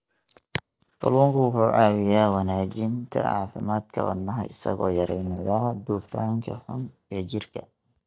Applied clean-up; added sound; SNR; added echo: neural mask model DeepFilterNet 3.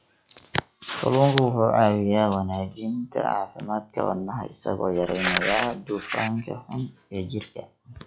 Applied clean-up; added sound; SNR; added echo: classical method log-MMSE.